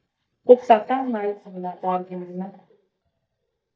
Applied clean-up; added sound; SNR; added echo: neural mask model DeepFilterNet 3.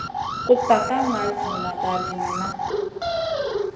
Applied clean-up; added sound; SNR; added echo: none; Alarm; 2 dB; reverberation time 2.0 s.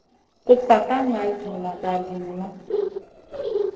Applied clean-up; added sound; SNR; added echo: neural separator model SepFormer DNS4.